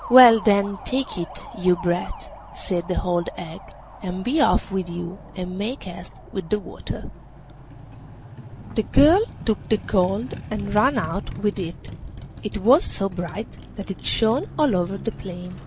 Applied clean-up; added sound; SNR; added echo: none; Motorcycle; 15 dB; none.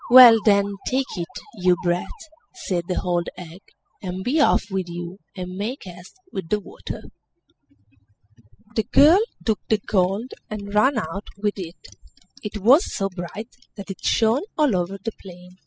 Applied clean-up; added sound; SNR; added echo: classical method spectral subtraction.